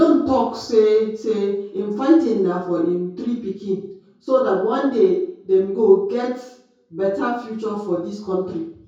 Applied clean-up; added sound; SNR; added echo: none; none; none; reverberation time 0.6 s.